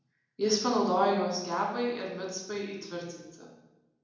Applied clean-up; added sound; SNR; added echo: none; none; none; reverberation time 0.9 s.